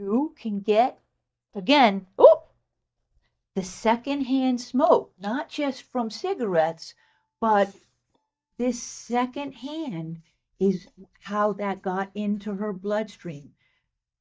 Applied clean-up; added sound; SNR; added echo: neural mask model DeepFilterNet 3.